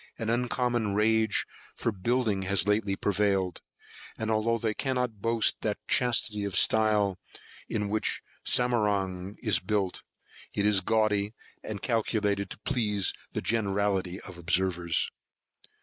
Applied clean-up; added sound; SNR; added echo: neural mask model Resemble Enhance denoiser.